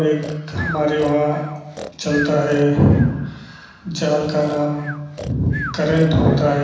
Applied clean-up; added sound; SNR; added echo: none; Breathing; 15 dB; reverberation time 1.1 s.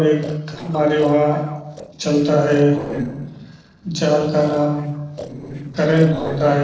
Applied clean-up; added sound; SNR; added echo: neural separator model SepFormer DNS4.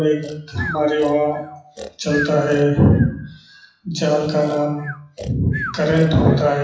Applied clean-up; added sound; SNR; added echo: classical method WPE with log-MMSE.